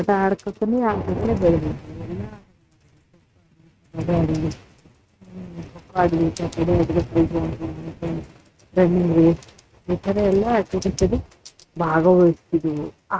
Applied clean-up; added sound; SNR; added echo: neural mask model RNNoise.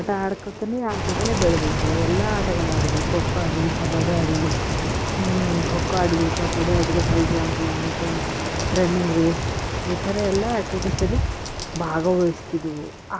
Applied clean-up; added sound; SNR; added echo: none; Rain; 1 dB; none.